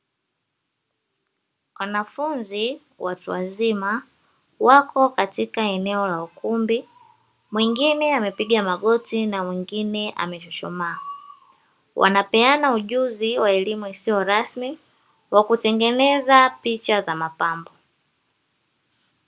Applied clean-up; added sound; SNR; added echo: none; none; none; none.